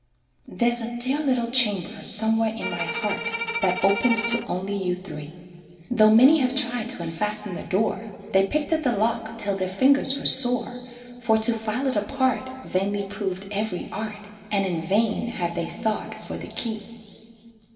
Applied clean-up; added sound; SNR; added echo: none; Bowed string instrument; 6 dB; reverberation time 2.5 s.